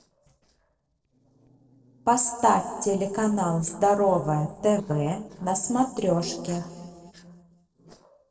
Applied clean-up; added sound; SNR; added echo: neural separator model SepFormer DNS4.